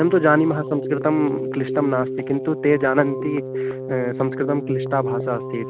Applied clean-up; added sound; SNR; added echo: none; Keyboard (musical); 6 dB; none.